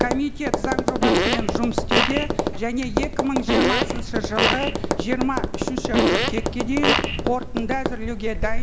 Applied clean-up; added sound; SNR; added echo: none; Tap + Fart; -5 dB; none.